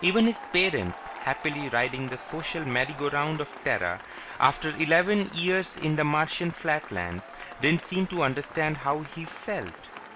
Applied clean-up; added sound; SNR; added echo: none; Applause / Cheering; 14 dB; none.